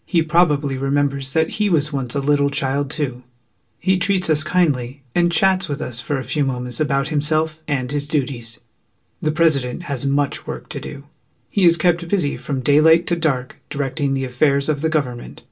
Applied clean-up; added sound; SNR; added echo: none; none; none; reverberation time 0.2 s.